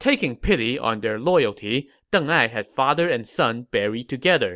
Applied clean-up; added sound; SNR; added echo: none; none; none; none.